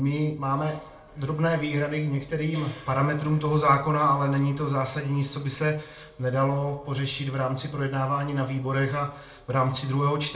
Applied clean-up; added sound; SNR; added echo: none; none; none; reverberation time 0.4 s.